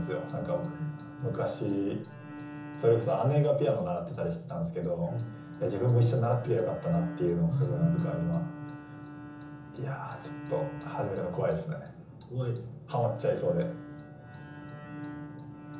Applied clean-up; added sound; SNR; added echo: none; Bowed string instrument; 14 dB; reverberation time 0.7 s.